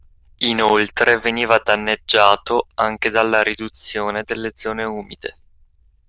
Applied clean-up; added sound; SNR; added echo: neural diffusion model UNIVERSE++.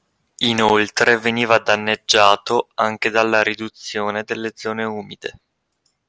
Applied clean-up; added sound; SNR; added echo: none; none; none; none.